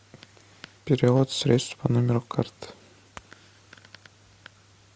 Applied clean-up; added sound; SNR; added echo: none; none; none; none.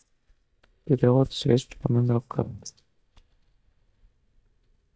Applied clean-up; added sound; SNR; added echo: neural mask model DeepFilterNet 3.